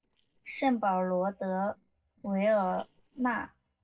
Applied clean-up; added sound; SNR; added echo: neural separator model SepFormer DNS4.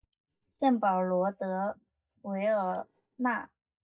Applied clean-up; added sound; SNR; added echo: neural mask model DeepFilterNet 3.